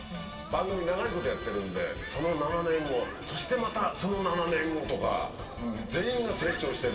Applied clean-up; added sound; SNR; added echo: none; Bird vocalization, bird call, bird song; 18 dB; reverberation time 2.5 s.